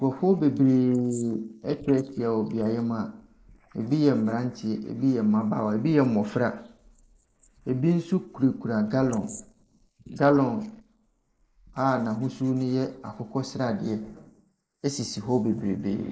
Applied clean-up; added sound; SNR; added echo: neural mask model Resemble Enhance denoiser.